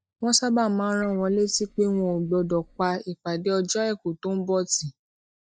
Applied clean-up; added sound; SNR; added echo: neural mask model DeepFilterNet 3.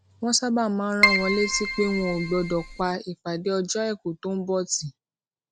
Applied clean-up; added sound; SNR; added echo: none; Keyboard (musical); 0 dB; none.